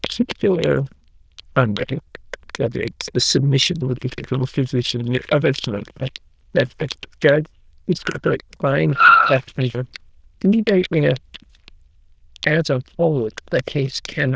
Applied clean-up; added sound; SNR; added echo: neural diffusion model UNIVERSE++.